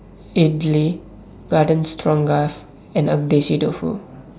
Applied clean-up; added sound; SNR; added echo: none; none; none; none.